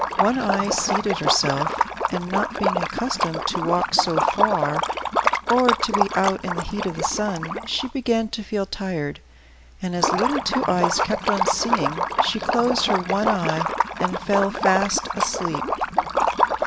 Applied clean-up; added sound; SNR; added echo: none; Liquid; -1 dB; none.